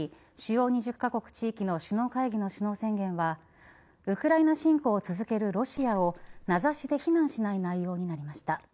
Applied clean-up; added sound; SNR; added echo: neural mask model Resemble Enhance denoiser.